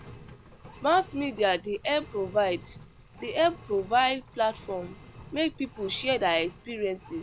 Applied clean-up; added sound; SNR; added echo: none; Engine; 19 dB; none.